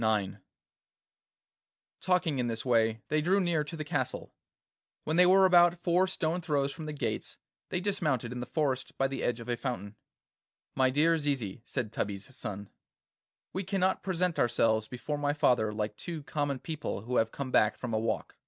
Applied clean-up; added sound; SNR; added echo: none; none; none; none.